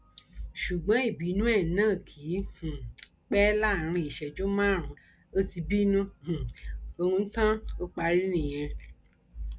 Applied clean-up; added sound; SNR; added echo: none; none; none; none.